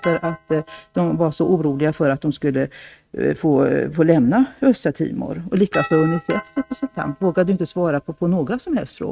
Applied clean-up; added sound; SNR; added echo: neural mask model RNNoise.